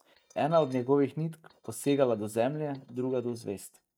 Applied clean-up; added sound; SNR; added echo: neural mask model DeepFilterNet 3.